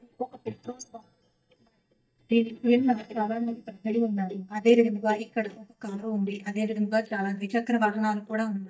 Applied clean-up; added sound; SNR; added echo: neural mask model DeepFilterNet 3.